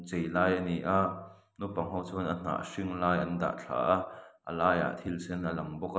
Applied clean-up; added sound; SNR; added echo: none; none; none; none.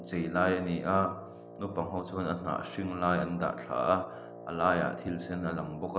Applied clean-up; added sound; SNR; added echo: none; Wind instrument, woodwind instrument; 15 dB; none.